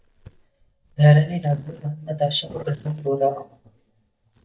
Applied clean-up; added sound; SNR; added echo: neural mask model DeepFilterNet 3.